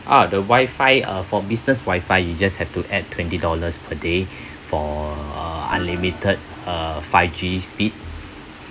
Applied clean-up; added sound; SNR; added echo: none; Organ; 11 dB; none.